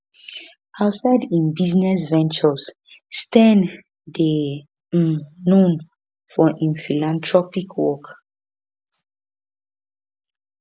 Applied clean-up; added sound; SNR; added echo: none; none; none; none.